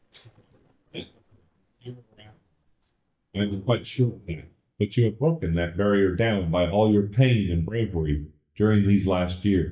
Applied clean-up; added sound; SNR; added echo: neural mask model DeepFilterNet 3.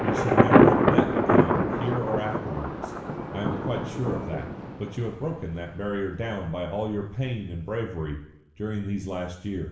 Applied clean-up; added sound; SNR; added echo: none; Thunder; -5 dB; reverberation time 0.8 s.